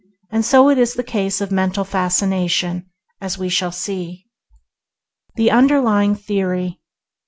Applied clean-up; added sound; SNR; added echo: none; none; none; none.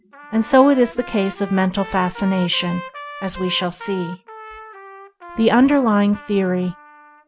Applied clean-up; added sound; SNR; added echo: none; Trumpet; 16 dB; none.